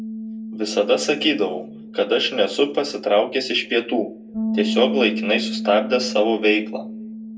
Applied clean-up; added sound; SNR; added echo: none; Bass guitar; 8 dB; reverberation time 0.2 s.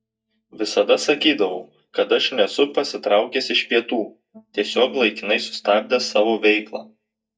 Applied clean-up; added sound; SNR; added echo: neural mask model DeepFilterNet 3.